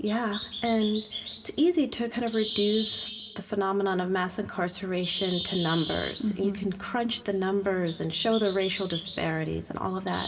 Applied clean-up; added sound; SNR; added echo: none; Bird; 10 dB; reverberation time 2.7 s.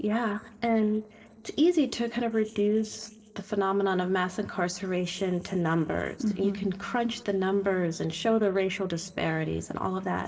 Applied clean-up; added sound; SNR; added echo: neural separator model SepFormer DNS4.